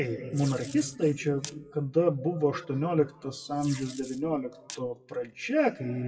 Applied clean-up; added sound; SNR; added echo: classical method WPE with log-MMSE.